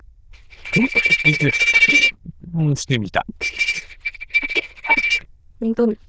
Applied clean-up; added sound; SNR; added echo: neural diffusion model UNIVERSE++.